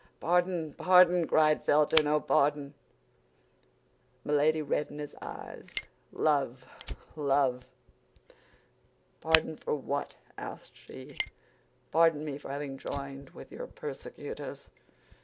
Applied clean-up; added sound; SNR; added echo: none; Fire; 10 dB; none.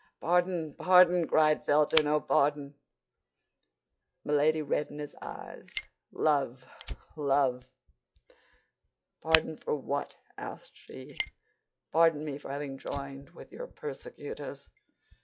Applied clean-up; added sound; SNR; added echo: classical method log-MMSE.